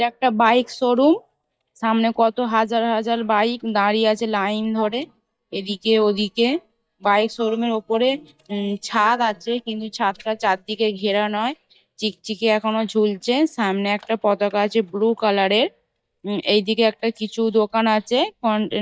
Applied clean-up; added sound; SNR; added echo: neural mask model DeepFilterNet 3.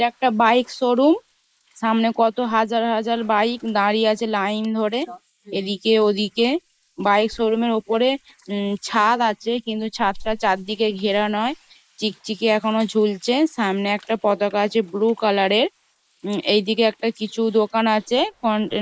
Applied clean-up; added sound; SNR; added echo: neural mask model Resemble Enhance denoiser.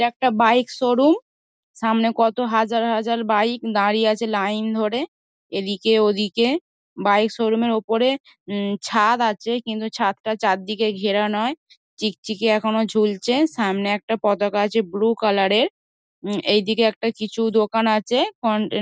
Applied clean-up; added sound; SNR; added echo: none; none; none; none.